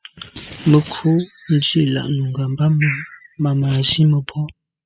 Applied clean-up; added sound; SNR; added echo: classical method spectral subtraction.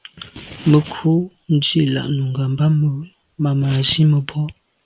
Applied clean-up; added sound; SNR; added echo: none; none; none; none.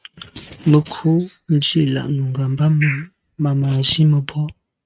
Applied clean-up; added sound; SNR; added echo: neural mask model RNNoise.